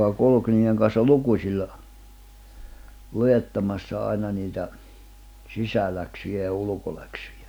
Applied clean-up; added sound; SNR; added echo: none; none; none; none.